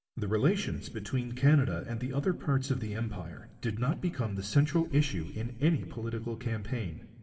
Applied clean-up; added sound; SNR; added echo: none; none; none; reverberation time 1.8 s.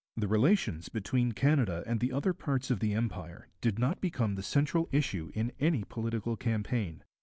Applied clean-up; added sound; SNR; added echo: none; none; none; none.